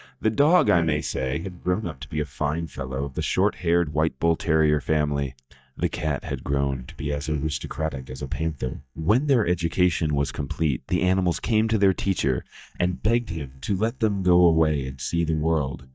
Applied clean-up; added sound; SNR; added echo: neural mask model DeepFilterNet 3.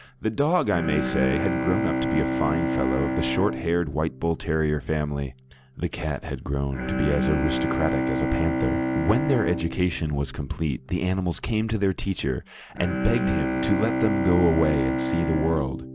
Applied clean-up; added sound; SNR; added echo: none; Bowed string instrument; 3 dB; none.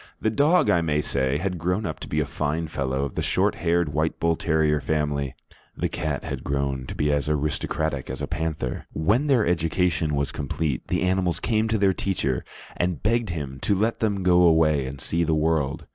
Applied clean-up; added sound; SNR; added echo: none; none; none; none.